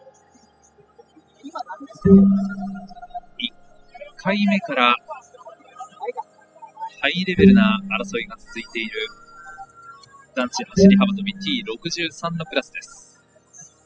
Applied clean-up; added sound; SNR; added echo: classical method spectral subtraction.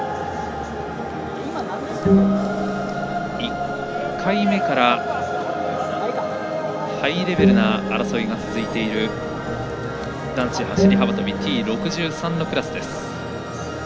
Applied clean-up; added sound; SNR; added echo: none; Bowed string instrument; -1 dB; none.